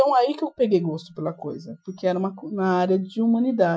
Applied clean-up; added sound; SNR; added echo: classical method Wiener filter.